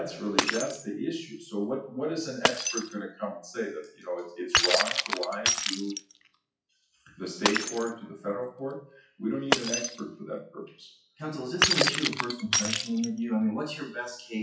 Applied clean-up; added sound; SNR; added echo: classical method WPE with log-MMSE.